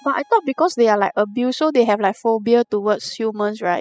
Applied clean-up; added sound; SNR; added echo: classical method spectral subtraction.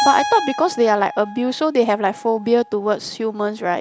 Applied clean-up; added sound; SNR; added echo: none; Keyboard (musical); 9 dB; none.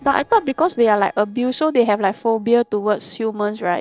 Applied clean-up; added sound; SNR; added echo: neural separator model SepFormer DNS4.